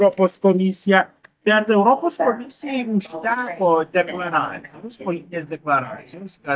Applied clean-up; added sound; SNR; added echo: neural mask model DeepFilterNet 3.